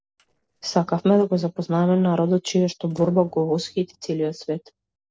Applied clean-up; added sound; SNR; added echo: neural separator model SepFormer DNS4.